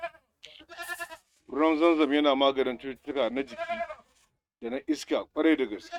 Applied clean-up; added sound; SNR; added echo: neural mask model RNNoise.